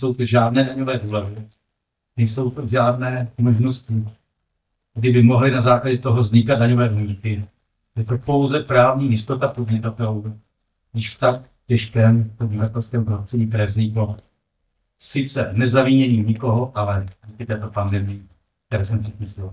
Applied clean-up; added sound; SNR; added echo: neural mask model DeepFilterNet 3.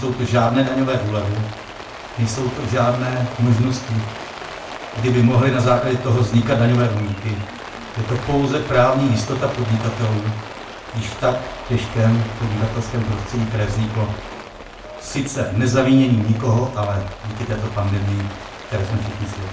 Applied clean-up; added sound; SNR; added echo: none; Rain; 14 dB; reverberation time 0.3 s.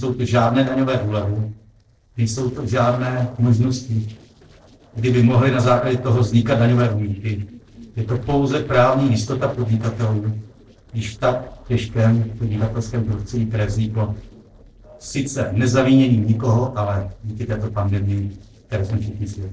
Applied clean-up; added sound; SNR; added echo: neural separator model SepFormer DNS4.